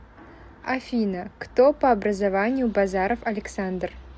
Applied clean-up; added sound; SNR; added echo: none; none; none; none.